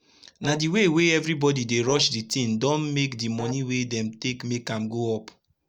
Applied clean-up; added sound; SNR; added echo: none; Wind instrument, woodwind instrument; 16 dB; none.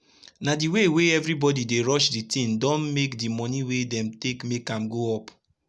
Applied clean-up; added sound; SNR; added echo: none; none; none; none.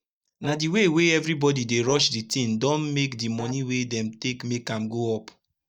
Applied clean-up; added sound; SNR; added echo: neural mask model DeepFilterNet 3.